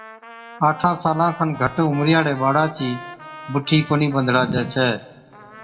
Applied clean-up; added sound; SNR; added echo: none; Trumpet; 18 dB; reverberation time 1.0 s.